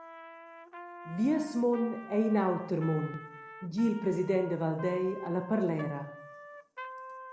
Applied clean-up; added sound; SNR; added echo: none; Trumpet; 15 dB; none.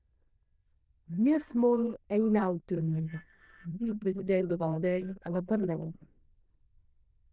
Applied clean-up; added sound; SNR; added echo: neural diffusion model UNIVERSE++.